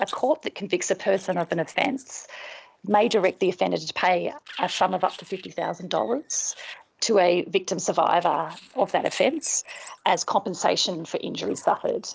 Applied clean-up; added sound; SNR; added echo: neural separator model SepFormer DNS4.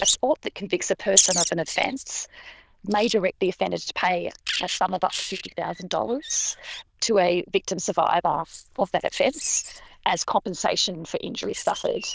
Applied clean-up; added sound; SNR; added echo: neural diffusion model UNIVERSE++.